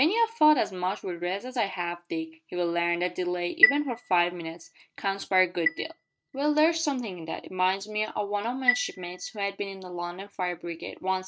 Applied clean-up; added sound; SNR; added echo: neural mask model RNNoise.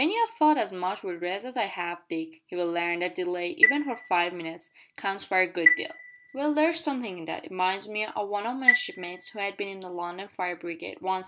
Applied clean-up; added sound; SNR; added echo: none; Chime; 0 dB; none.